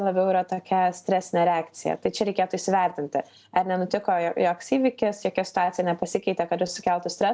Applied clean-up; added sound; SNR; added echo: none; none; none; none.